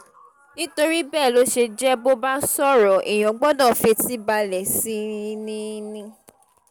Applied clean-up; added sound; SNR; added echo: none; none; none; none.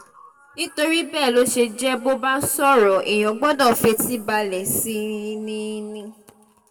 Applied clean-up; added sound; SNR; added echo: none; none; none; reverberation time 0.9 s.